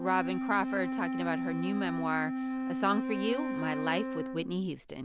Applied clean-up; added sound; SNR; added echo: none; Wind instrument, woodwind instrument; 1 dB; none.